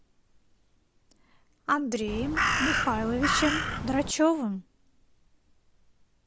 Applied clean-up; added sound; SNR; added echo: none; Crow; -2 dB; none.